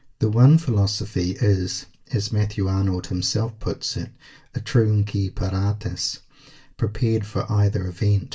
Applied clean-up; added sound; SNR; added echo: none; none; none; reverberation time 0.2 s.